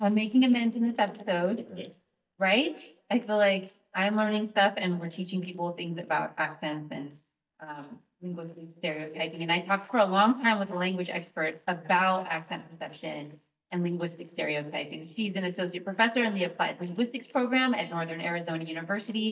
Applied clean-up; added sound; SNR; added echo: neural mask model DeepFilterNet 3.